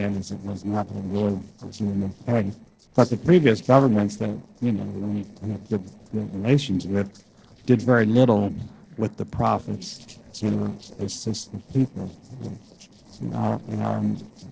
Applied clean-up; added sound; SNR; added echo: neural separator model SepFormer DNS4.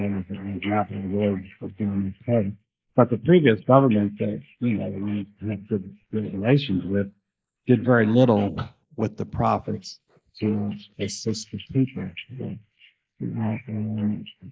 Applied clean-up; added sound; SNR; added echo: neural mask model Resemble Enhance denoiser.